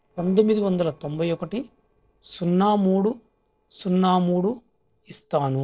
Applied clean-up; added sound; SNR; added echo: neural separator model SepFormer DNS4.